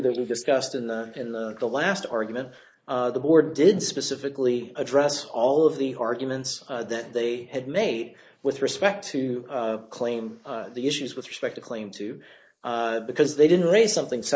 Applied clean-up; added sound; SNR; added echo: neural mask model Resemble Enhance denoiser.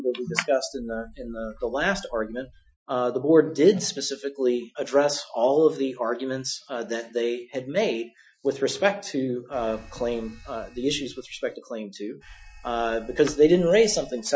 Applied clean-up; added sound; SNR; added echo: classical method Wiener filter.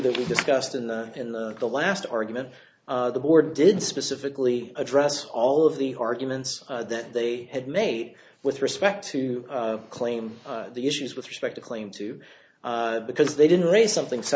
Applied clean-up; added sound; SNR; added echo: none; none; none; none.